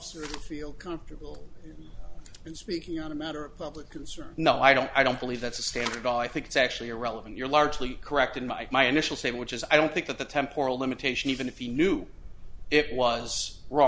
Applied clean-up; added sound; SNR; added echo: none; none; none; none.